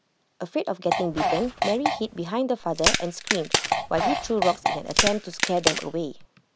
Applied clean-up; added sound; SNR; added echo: none; Fart + Crack; -1 dB; none.